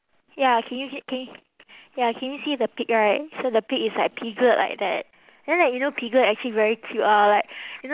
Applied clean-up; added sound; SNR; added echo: none; none; none; none.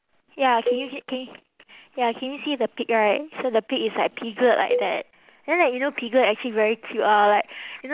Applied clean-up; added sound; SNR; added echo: none; Cowbell; 8 dB; none.